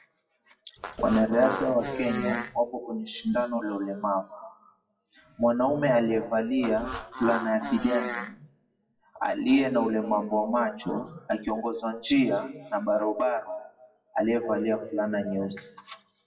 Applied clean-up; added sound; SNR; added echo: classical method WPE with log-MMSE.